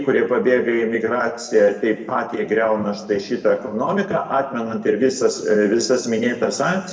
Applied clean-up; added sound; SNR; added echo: none; none; none; reverberation time 1.0 s.